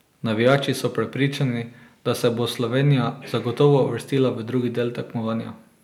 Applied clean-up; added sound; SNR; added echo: none; none; none; none.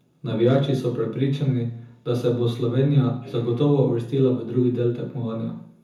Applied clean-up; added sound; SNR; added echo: none; none; none; reverberation time 0.5 s.